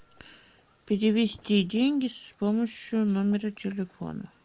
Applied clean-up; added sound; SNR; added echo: none; none; none; none.